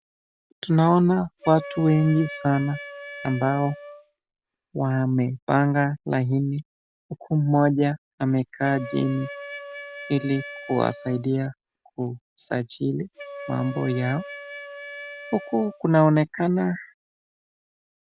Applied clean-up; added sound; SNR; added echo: none; Wind instrument, woodwind instrument; 15 dB; none.